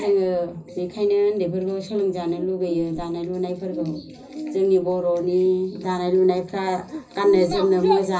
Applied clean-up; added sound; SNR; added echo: none; Bird; 15 dB; reverberation time 0.4 s.